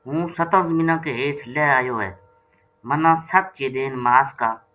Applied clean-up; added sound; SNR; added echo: none; none; none; none.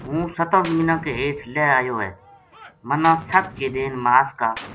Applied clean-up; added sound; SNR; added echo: none; Gunshot, gunfire; 18 dB; none.